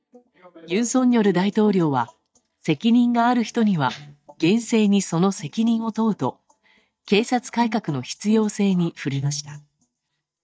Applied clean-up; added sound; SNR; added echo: neural mask model DeepFilterNet 3.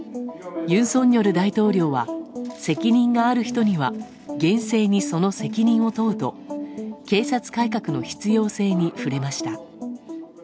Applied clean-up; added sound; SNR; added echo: none; none; none; none.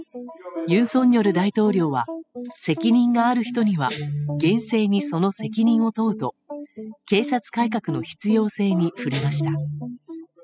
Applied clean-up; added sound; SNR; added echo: classical method spectral subtraction.